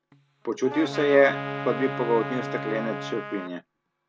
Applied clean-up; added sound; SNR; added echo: none; Trumpet + Wind instrument, woodwind instrument; 7 dB; none.